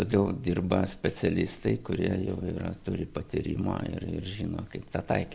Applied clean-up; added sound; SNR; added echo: none; none; none; none.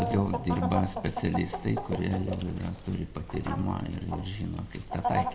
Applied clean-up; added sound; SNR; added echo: none; Chicken, rooster; 6 dB; reverberation time 1.0 s.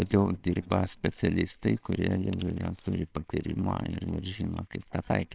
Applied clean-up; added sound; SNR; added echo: neural separator model SepFormer WHAMR!.